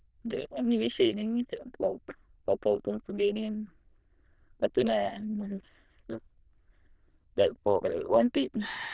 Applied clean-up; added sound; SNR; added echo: neural diffusion model UNIVERSE++.